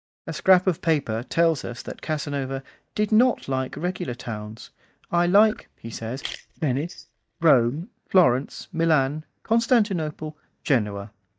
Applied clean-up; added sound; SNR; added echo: neural mask model DeepFilterNet 3.